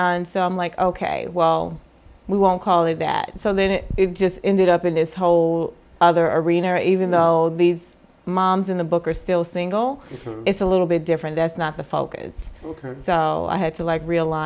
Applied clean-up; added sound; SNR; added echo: none; none; none; none.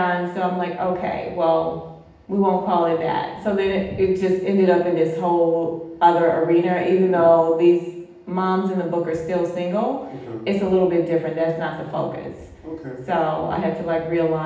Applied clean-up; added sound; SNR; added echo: none; none; none; reverberation time 0.8 s.